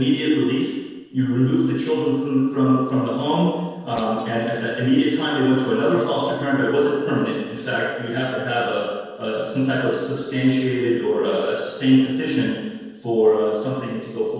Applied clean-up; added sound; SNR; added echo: neural separator model SepFormer DNS4.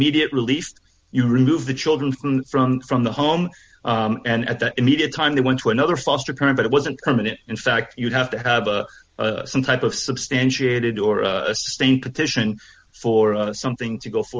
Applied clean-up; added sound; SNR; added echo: none; none; none; none.